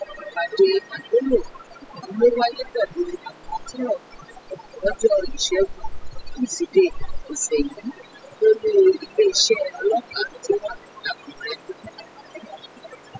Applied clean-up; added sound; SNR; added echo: classical method spectral subtraction.